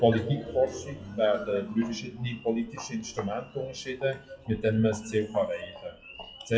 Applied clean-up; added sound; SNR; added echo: classical method WPE with log-MMSE.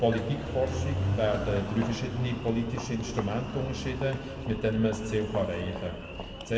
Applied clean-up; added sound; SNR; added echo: none; Engine; 6 dB; reverberation time 2.2 s.